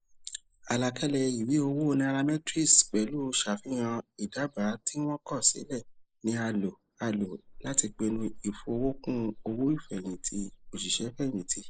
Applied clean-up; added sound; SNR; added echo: neural mask model Resemble Enhance denoiser.